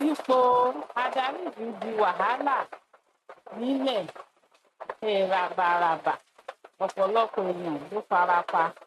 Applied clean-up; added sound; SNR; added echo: neural mask model RNNoise.